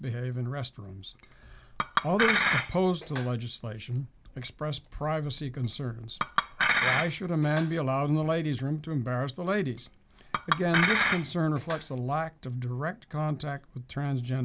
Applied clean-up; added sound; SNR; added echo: none; Chink, clink; 0 dB; none.